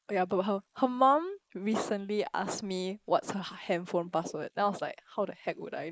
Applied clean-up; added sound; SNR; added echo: neural mask model Resemble Enhance denoiser.